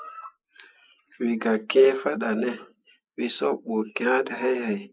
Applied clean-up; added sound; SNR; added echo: neural mask model Resemble Enhance denoiser.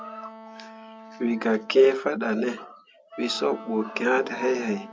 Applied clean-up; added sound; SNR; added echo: none; Wind instrument, woodwind instrument; 19 dB; none.